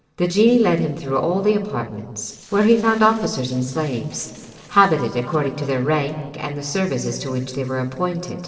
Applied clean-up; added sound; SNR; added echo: neural separator model SepFormer DNS4.